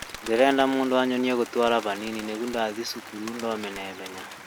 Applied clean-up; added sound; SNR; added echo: none; Applause + Bird; 14 dB; none.